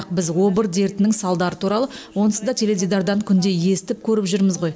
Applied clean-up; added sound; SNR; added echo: none; none; none; none.